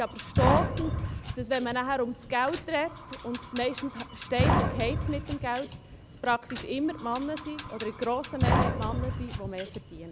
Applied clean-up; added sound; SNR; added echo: none; Fire; 0 dB; none.